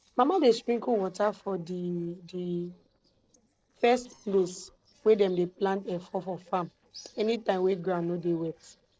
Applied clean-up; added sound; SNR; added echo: neural separator model SepFormer DNS4.